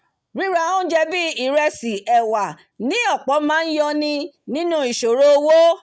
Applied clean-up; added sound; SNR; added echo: none; none; none; none.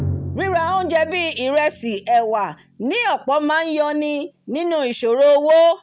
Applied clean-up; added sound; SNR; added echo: none; Drum; 15 dB; none.